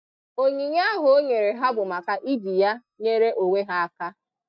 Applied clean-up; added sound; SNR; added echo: neural mask model DeepFilterNet 3.